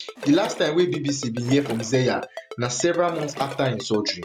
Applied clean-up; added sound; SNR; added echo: none; Splash, splatter + Ringtone; 14 dB; none.